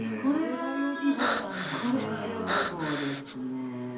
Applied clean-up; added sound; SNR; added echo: none; Breathing; 3 dB; reverberation time 0.7 s.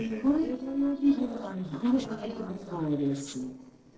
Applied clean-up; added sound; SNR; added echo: neural separator model SepFormer DNS4.